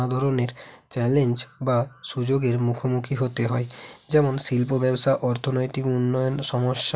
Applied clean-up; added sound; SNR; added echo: none; none; none; none.